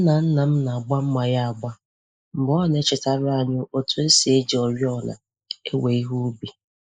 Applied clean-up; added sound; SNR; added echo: neural mask model Resemble Enhance denoiser.